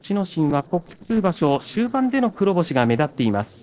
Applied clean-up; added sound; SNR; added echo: neural separator model SepFormer DNS4.